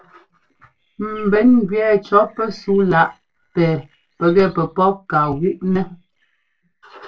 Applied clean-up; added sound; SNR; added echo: neural separator model SepFormer DNS4.